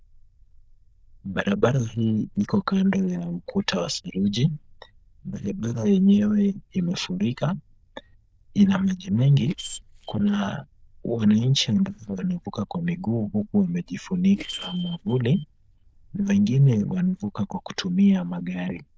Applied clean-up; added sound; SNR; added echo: neural diffusion model UNIVERSE++.